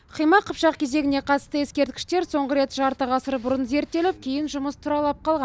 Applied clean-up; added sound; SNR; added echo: none; none; none; none.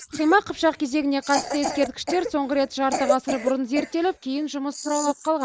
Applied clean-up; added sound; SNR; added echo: neural mask model Resemble Enhance denoiser.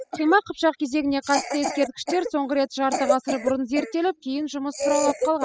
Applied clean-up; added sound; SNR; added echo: classical method spectral subtraction.